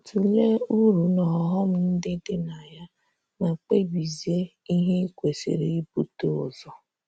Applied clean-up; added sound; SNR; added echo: none; none; none; none.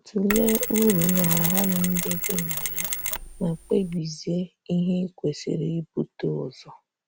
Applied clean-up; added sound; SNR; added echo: none; Mechanisms; 2 dB; none.